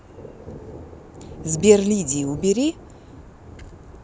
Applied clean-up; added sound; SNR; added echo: none; Thunder; 16 dB; none.